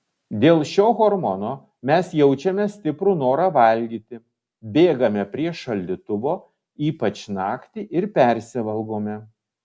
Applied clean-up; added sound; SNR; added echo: none; none; none; none.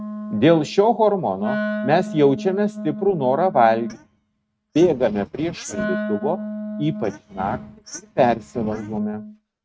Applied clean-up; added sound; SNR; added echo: neural mask model RNNoise.